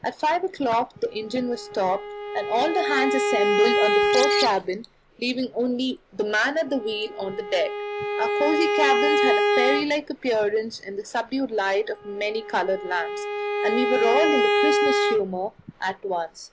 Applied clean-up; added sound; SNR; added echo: none; Bowed string instrument + Bird; 0 dB; none.